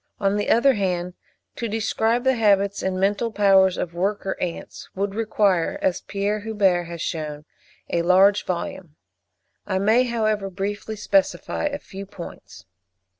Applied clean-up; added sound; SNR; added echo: none; none; none; none.